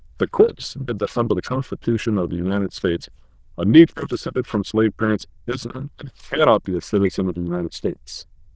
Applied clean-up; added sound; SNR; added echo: neural diffusion model UNIVERSE++.